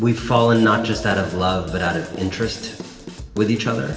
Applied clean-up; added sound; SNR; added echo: none; Drum / Drum kit; 15 dB; reverberation time 1.9 s.